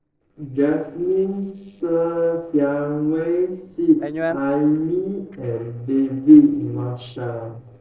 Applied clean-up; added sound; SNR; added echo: neural separator model SepFormer DNS4.